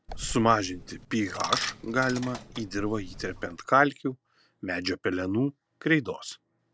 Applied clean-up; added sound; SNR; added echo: none; Coin (dropping); 10 dB; none.